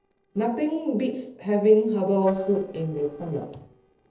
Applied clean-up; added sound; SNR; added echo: neural separator model SepFormer DNS4.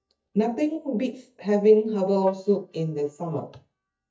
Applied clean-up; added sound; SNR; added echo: neural mask model DeepFilterNet 3.